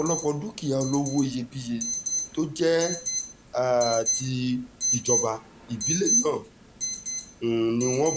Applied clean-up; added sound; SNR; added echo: none; Alarm; 4 dB; none.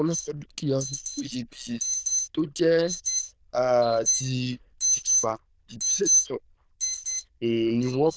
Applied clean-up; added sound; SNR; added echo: neural diffusion model UNIVERSE++.